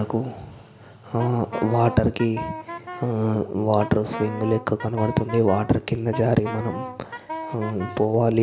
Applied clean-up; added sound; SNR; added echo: none; Wind instrument, woodwind instrument; 11 dB; none.